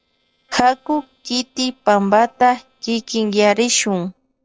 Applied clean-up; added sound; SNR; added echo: neural separator model SepFormer DNS4.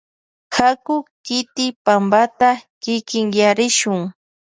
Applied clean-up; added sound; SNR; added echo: none; none; none; none.